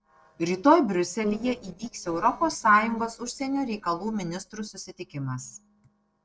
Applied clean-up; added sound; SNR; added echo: neural separator model SepFormer DNS4.